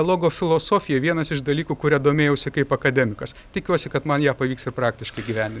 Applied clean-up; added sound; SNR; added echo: none; none; none; none.